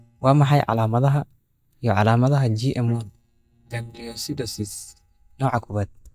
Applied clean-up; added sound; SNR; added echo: neural mask model DeepFilterNet 3.